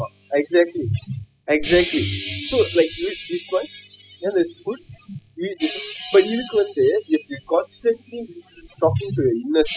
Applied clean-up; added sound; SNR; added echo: classical method spectral subtraction.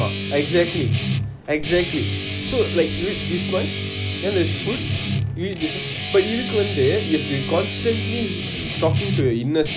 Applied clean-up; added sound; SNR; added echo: none; Guitar; 2 dB; none.